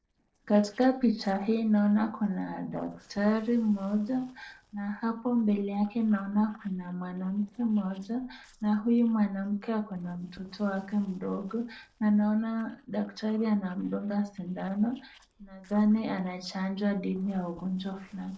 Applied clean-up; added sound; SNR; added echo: neural separator model SepFormer DNS4.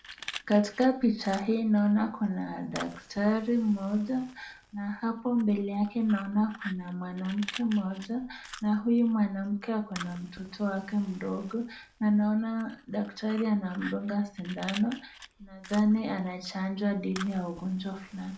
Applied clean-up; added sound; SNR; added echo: none; Fire; 18 dB; reverberation time 0.4 s.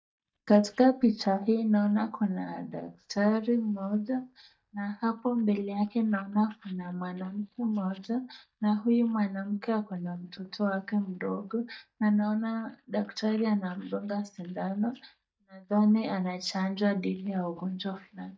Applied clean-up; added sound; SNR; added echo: neural mask model DeepFilterNet 3.